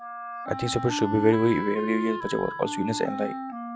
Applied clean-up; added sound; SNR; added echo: classical method log-MMSE.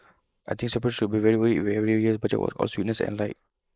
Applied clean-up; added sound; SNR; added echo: neural mask model Resemble Enhance denoiser.